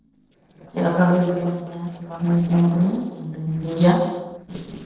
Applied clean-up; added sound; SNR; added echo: neural separator model SepFormer DNS4.